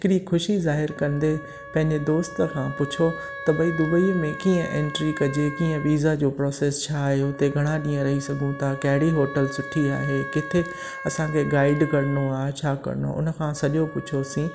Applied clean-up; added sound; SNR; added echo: none; Wind instrument, woodwind instrument; 14 dB; none.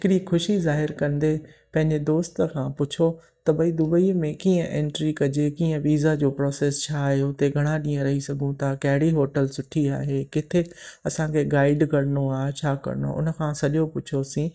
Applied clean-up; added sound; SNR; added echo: neural mask model DeepFilterNet 3.